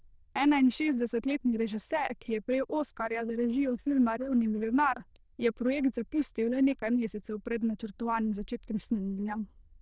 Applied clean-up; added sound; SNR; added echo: neural diffusion model UNIVERSE++.